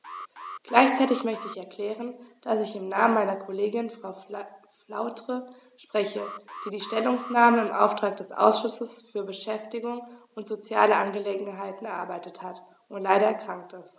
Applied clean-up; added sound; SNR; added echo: none; Alarm; 14 dB; none.